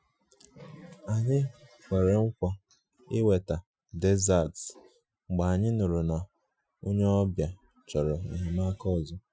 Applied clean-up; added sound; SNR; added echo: classical method Wiener filter.